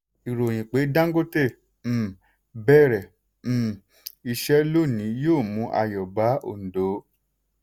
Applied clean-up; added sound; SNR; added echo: none; none; none; none.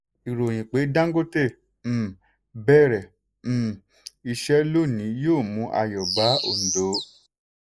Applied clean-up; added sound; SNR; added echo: neural mask model Resemble Enhance denoiser.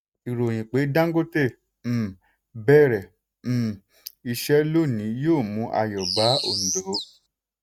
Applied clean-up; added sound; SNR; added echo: neural mask model RNNoise.